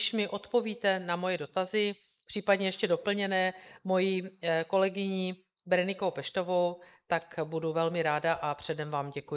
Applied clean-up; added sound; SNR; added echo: neural mask model Resemble Enhance denoiser.